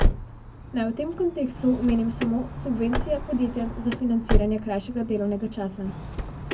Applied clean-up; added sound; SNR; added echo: none; Car; 2 dB; reverberation time 0.3 s.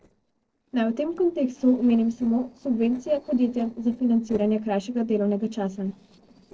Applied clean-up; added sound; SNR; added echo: neural separator model SepFormer DNS4.